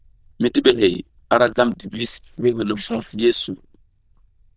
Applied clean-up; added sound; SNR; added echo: neural diffusion model UNIVERSE++.